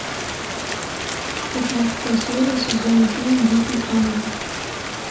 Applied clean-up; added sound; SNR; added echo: none; Rain; 5 dB; reverberation time 0.5 s.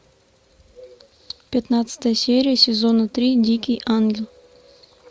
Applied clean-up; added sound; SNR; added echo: none; none; none; none.